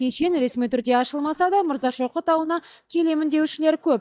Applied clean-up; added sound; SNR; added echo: neural mask model DeepFilterNet 3.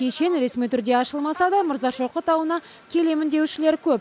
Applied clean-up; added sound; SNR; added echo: none; none; none; none.